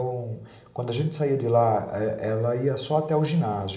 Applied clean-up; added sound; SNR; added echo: none; none; none; reverberation time 1.2 s.